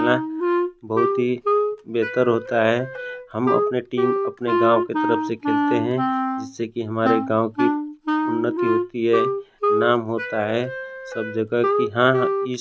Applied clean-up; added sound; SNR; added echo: none; Wind instrument, woodwind instrument; 0 dB; none.